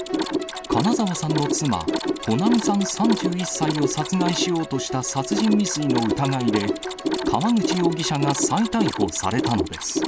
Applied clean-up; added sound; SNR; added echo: none; Mechanisms; 3 dB; none.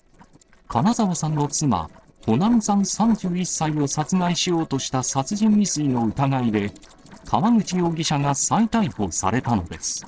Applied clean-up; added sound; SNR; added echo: neural separator model SepFormer DNS4.